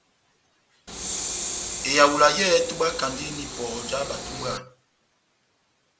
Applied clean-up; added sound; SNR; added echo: none; Train; 7 dB; none.